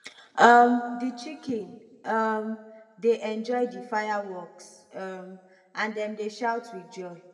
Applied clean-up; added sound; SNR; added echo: none; none; none; reverberation time 1.1 s.